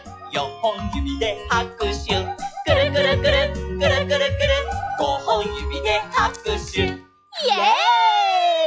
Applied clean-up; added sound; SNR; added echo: classical method log-MMSE.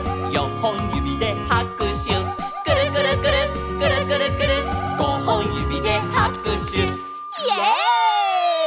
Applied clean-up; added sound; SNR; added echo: none; Wind instrument, woodwind instrument; 12 dB; none.